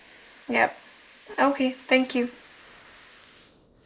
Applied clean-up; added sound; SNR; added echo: neural mask model Resemble Enhance denoiser.